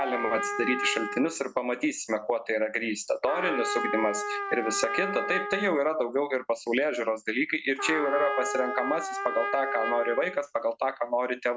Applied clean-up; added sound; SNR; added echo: none; Trumpet; 6 dB; none.